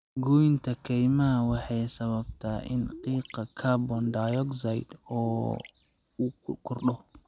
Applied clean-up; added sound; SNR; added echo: none; Gurgling; 17 dB; none.